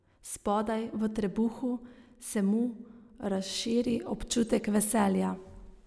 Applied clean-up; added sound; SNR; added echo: none; none; none; none.